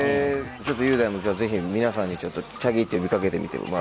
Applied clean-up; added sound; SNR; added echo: none; none; none; none.